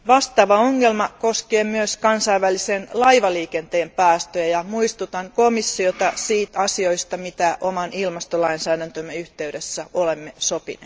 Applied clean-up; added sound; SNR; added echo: none; none; none; none.